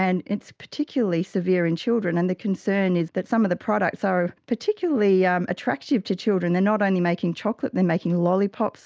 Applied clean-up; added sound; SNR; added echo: none; none; none; none.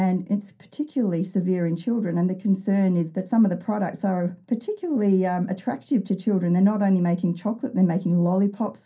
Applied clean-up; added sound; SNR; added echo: none; none; none; reverberation time 0.3 s.